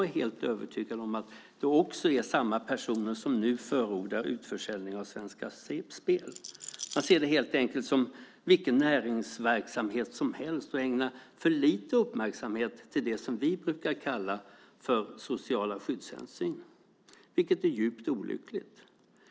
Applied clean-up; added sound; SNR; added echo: none; Rattle; 13 dB; none.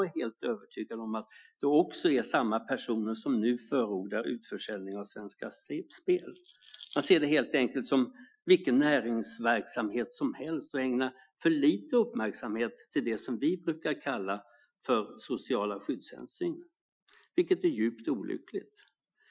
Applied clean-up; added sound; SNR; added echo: classical method Wiener filter.